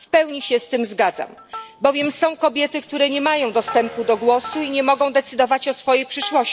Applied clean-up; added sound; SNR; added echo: none; Motorcycle / Engine + Plucked string instrument; 19 dB; none.